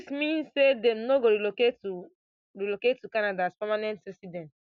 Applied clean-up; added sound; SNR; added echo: none; none; none; none.